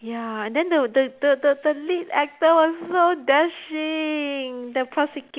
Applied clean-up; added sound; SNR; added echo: none; none; none; none.